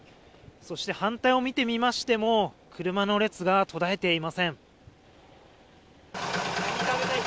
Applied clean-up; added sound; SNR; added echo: none; none; none; none.